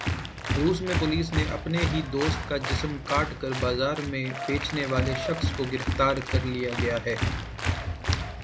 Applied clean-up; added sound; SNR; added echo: none; Applause; 1 dB; none.